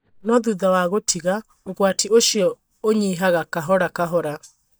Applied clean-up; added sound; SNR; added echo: neural mask model DeepFilterNet 3.